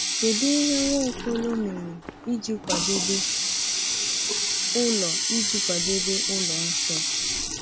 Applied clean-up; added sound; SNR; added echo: none; Water tap, faucet; -4 dB; none.